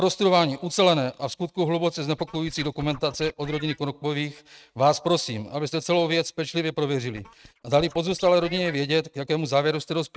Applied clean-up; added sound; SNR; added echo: neural mask model RNNoise.